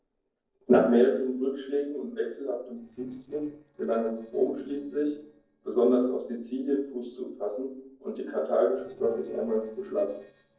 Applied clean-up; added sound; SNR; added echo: neural separator model SepFormer DNS4.